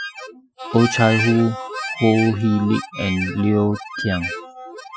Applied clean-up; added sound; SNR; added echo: classical method Wiener filter.